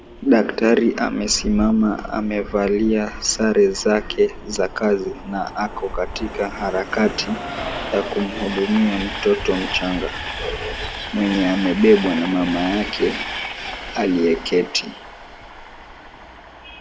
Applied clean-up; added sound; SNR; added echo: none; Train; 10 dB; none.